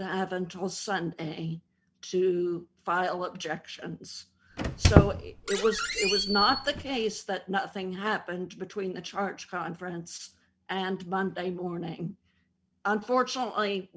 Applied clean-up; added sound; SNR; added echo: none; Squeak; -4 dB; none.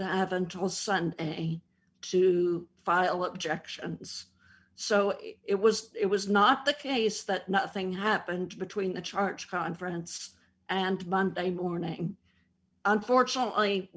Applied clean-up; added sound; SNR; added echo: none; none; none; none.